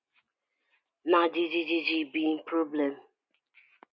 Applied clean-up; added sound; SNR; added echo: none; none; none; none.